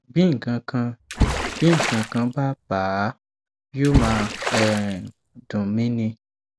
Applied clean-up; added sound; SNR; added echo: none; Water / Splash, splatter; 3 dB; none.